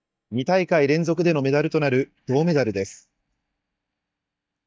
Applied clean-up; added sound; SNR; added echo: neural mask model DeepFilterNet 3.